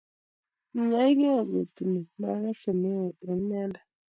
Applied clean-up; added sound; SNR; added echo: neural mask model DeepFilterNet 3.